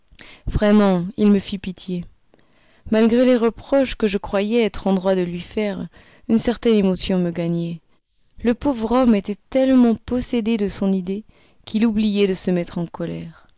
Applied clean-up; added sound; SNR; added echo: neural mask model Resemble Enhance denoiser.